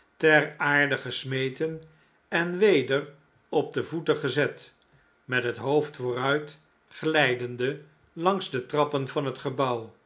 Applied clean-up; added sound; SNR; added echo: none; none; none; none.